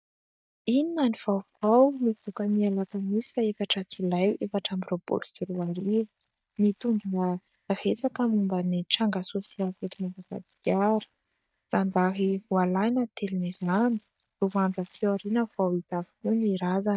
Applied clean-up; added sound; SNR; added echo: neural mask model DeepFilterNet 3.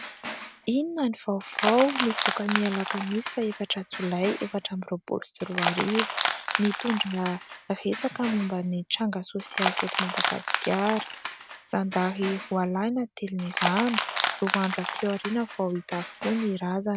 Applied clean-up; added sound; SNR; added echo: none; Crushing; 4 dB; none.